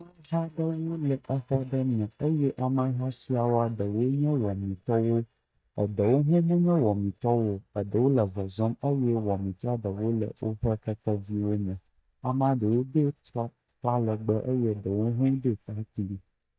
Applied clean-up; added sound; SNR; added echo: neural mask model DeepFilterNet 3.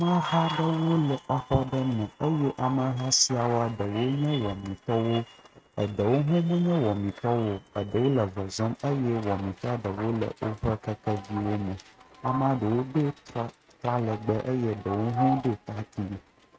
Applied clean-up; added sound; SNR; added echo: neural mask model RNNoise.